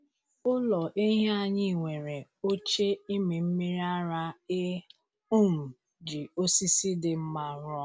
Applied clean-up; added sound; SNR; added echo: none; none; none; none.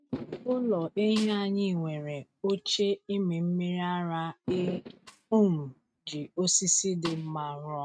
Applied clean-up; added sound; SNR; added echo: neural mask model RNNoise.